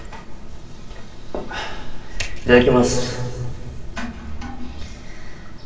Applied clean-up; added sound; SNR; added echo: none; Walk, footsteps; 4 dB; reverberation time 2.2 s.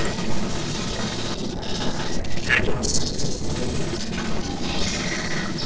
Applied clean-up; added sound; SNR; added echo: neural separator model SepFormer DNS4.